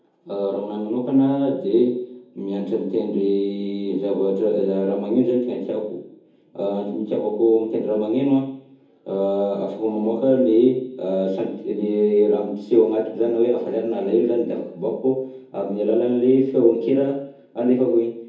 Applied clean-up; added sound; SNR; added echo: none; none; none; reverberation time 0.7 s.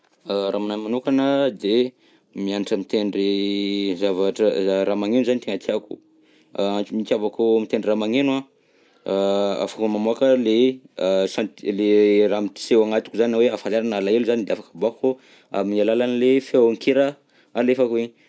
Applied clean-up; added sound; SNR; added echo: none; none; none; none.